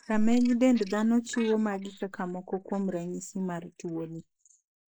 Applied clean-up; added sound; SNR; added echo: neural mask model Resemble Enhance denoiser.